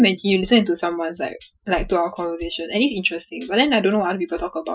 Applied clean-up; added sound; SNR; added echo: classical method Wiener filter.